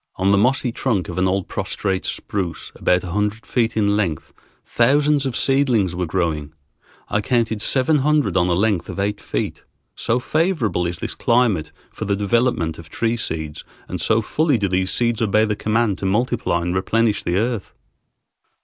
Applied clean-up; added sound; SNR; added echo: none; none; none; none.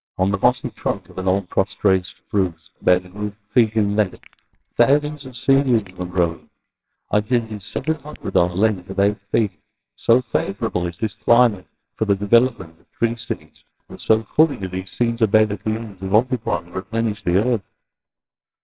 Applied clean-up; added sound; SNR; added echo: neural separator model SepFormer WHAMR!.